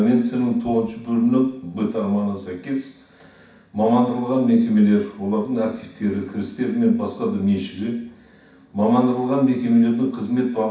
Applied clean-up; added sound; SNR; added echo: none; none; none; reverberation time 0.6 s.